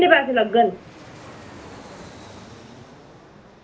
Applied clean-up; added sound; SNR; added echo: none; Fixed-wing aircraft, airplane; 19 dB; reverberation time 0.3 s.